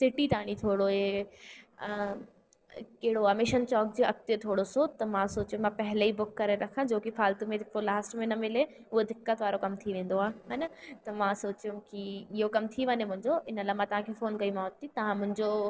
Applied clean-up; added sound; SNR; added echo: neural separator model SepFormer DNS4.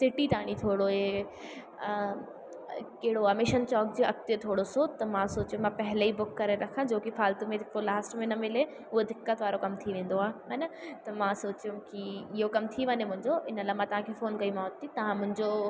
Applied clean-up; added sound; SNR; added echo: none; none; none; none.